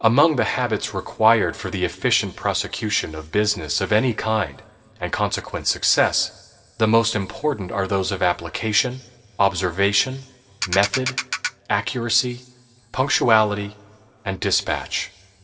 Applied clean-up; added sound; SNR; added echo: none; Ratchet, pawl; 5 dB; reverberation time 1.1 s.